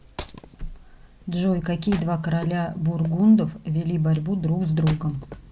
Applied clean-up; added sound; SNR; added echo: none; Wood; 19 dB; none.